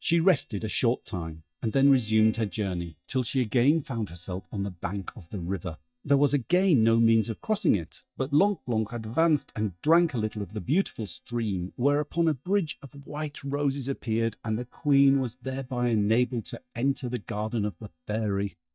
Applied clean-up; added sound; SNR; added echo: neural mask model DeepFilterNet 3.